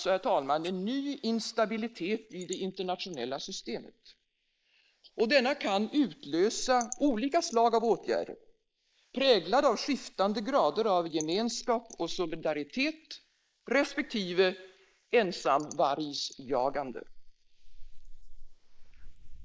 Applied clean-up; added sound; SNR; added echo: neural mask model Resemble Enhance denoiser.